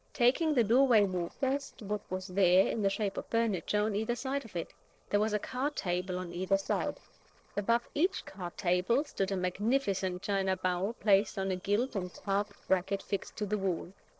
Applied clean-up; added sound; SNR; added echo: neural separator model SepFormer DNS4.